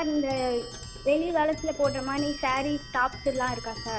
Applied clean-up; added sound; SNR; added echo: none; Clock; 12 dB; none.